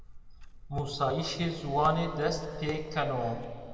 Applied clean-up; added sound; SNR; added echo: none; Clock; 13 dB; reverberation time 2.4 s.